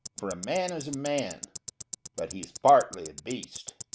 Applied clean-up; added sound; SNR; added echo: none; Tick-tock; 14 dB; none.